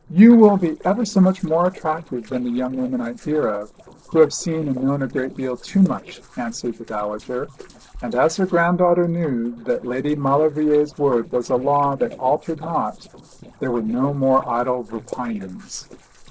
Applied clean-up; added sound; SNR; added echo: neural separator model SepFormer DNS4.